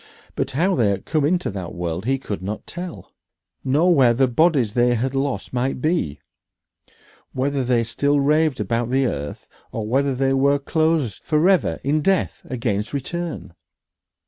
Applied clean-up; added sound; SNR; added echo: none; none; none; none.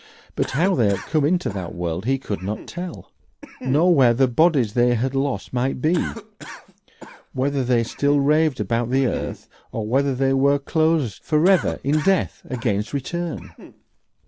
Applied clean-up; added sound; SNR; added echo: none; Cough; 18 dB; none.